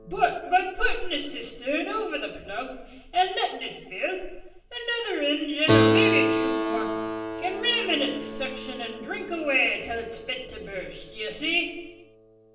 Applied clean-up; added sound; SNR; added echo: none; Keyboard (musical); 2 dB; reverberation time 0.7 s.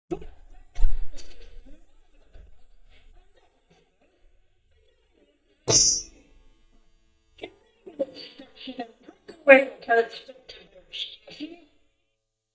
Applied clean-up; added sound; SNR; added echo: neural mask model DeepFilterNet 3.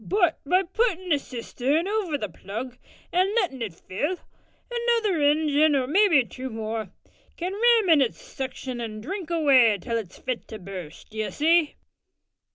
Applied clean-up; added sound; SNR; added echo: none; none; none; none.